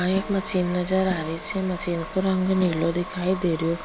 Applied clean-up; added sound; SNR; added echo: none; Snare drum + Bird / Breathing; 16 dB; none.